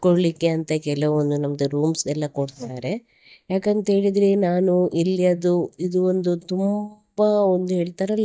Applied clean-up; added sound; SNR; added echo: neural mask model DeepFilterNet 3.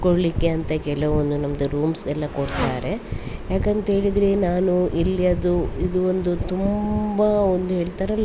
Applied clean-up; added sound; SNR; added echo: none; Motorcycle; 19 dB; none.